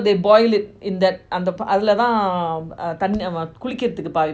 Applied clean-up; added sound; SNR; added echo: none; none; none; none.